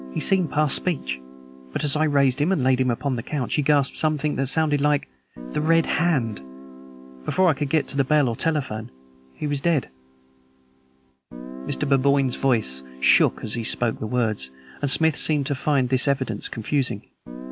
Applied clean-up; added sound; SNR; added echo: none; Guitar; 17 dB; none.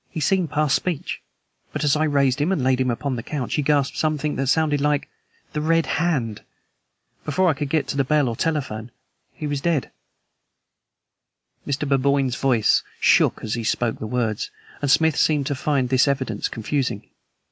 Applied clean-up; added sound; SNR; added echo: none; none; none; none.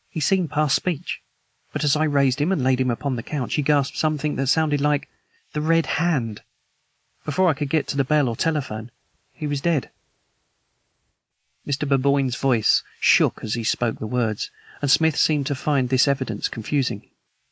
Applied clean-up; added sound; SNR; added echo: neural mask model Resemble Enhance denoiser.